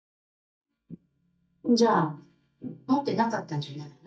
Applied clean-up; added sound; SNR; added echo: neural mask model DeepFilterNet 3.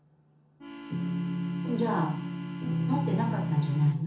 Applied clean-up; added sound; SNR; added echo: none; Organ; 13 dB; reverberation time 0.6 s.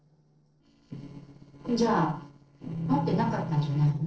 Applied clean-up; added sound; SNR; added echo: neural separator model SepFormer DNS4.